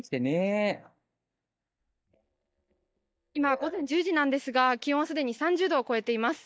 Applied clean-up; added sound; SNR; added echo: neural mask model DeepFilterNet 3.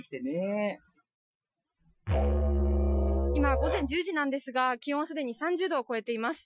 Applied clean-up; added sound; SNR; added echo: classical method Wiener filter.